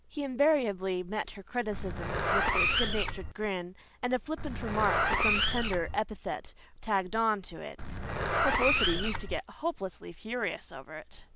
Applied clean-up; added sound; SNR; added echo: none; Zipper (clothing); -2 dB; none.